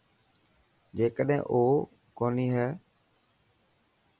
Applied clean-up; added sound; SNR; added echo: none; none; none; none.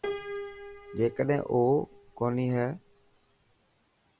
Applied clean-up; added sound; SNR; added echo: none; Piano; 12 dB; none.